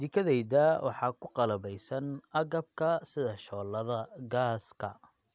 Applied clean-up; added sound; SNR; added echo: none; none; none; none.